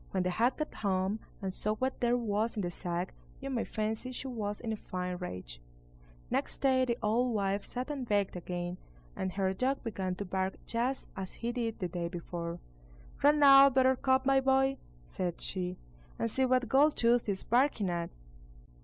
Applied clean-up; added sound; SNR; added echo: none; none; none; none.